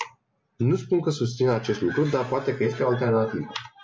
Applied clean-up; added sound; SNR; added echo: none; none; none; none.